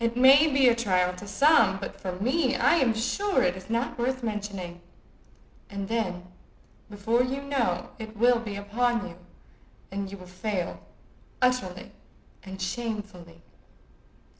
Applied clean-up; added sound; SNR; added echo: none; none; none; none.